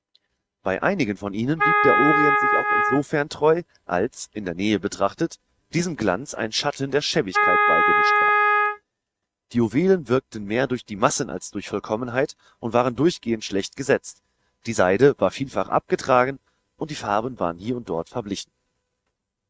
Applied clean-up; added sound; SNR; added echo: neural mask model RNNoise.